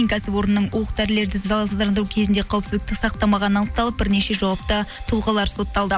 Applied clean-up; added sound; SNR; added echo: none; none; none; none.